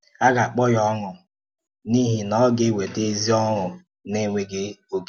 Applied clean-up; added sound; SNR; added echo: none; none; none; none.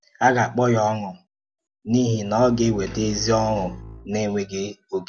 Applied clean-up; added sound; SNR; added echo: none; Bowed string instrument; 16 dB; none.